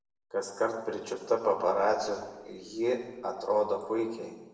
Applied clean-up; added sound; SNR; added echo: neural separator model SepFormer DNS4.